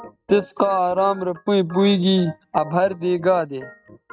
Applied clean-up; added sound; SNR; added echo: neural mask model RNNoise.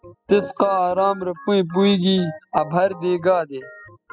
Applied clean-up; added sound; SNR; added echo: classical method spectral subtraction.